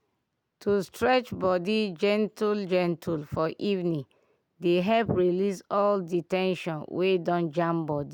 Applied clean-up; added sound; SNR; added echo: none; none; none; none.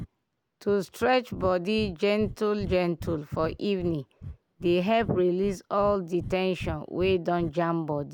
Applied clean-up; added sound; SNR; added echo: none; Breathing; 14 dB; none.